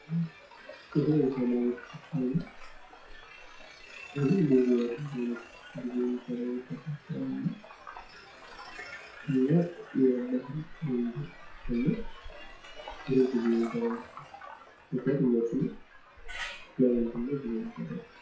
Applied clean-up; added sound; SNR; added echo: classical method WPE with log-MMSE.